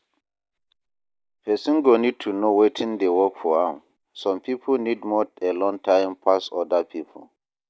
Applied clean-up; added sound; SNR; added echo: none; none; none; none.